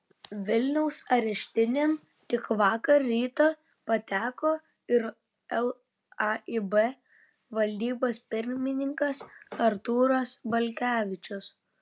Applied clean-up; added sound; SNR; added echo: none; none; none; none.